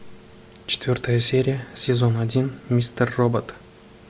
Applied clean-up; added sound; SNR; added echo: none; none; none; none.